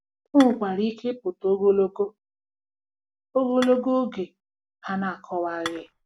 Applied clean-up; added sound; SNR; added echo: none; Dishes, pots, and pans / Chink, clink; 12 dB; none.